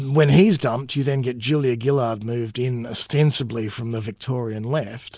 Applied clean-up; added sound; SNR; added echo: none; none; none; none.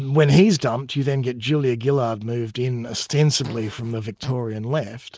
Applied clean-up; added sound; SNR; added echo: neural mask model RNNoise.